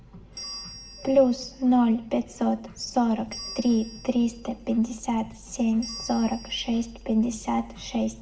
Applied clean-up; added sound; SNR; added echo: none; Bell; 18 dB; reverberation time 0.8 s.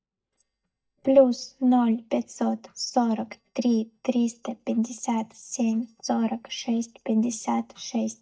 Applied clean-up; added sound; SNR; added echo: neural mask model DeepFilterNet 3.